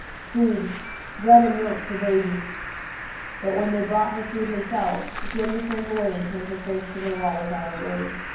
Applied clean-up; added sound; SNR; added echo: none; Cricket; 10 dB; reverberation time 0.9 s.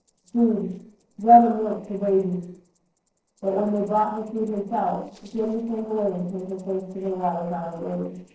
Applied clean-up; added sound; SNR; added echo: neural separator model SepFormer DNS4.